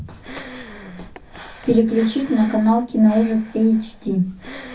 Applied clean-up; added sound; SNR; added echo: none; Breathing; 17 dB; reverberation time 0.3 s.